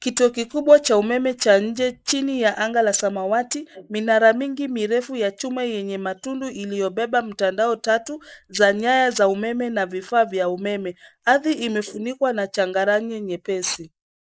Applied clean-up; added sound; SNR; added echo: neural mask model Resemble Enhance denoiser.